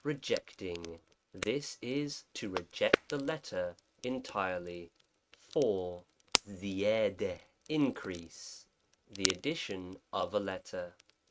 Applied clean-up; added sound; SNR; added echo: neural mask model RNNoise.